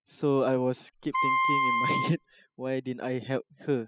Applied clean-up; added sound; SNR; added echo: classical method spectral subtraction.